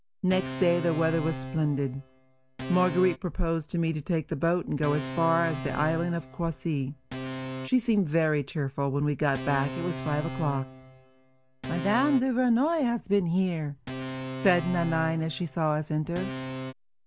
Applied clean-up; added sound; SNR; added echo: none; Organ; 10 dB; none.